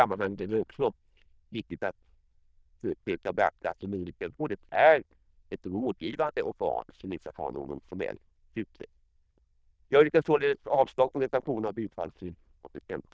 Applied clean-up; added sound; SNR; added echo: neural diffusion model UNIVERSE++.